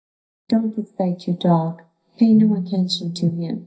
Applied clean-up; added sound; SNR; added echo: neural mask model DeepFilterNet 3.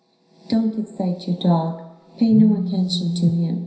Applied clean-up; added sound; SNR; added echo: none; Telephone; 4 dB; reverberation time 0.9 s.